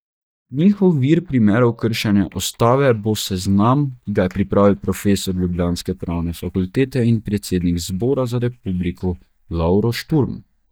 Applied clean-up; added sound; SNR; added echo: neural mask model DeepFilterNet 3.